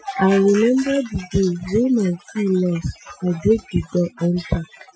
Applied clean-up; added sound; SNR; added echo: classical method Wiener filter.